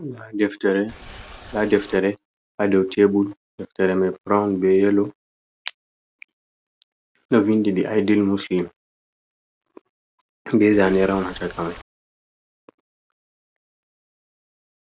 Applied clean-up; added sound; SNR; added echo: none; Boat, Water vehicle; 17 dB; none.